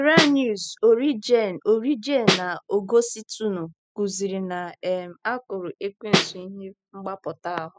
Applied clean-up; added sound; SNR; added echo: classical method spectral subtraction.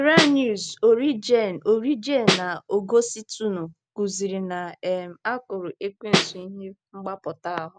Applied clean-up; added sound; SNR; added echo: none; Snare drum; -3 dB; none.